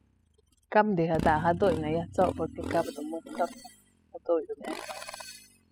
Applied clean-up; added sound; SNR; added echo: classical method spectral subtraction.